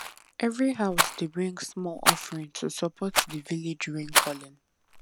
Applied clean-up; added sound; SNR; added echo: none; Rattle; -1 dB; none.